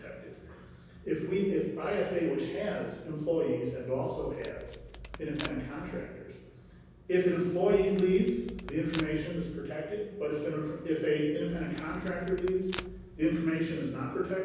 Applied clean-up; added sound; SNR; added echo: none; Packing tape, duct tape; 12 dB; reverberation time 1.1 s.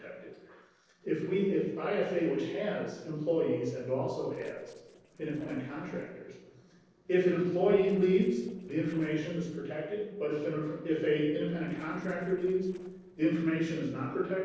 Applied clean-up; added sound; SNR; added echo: neural separator model SepFormer DNS4.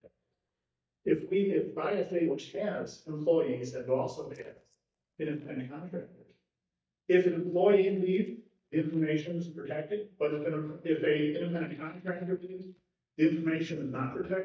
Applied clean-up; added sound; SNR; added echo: neural mask model DeepFilterNet 3.